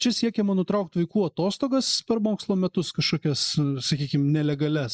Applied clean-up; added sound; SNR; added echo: neural mask model Resemble Enhance denoiser.